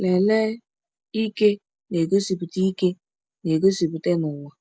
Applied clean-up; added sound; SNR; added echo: none; none; none; none.